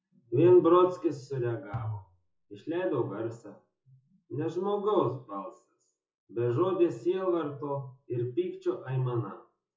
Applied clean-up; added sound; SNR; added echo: classical method WPE with log-MMSE.